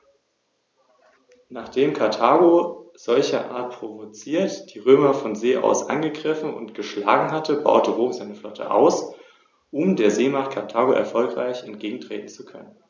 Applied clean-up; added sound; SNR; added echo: none; none; none; none.